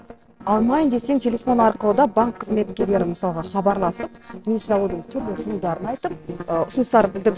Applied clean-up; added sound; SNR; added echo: neural separator model SepFormer DNS4.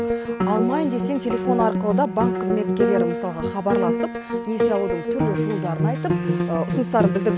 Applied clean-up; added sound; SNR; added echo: none; Piano; -2 dB; none.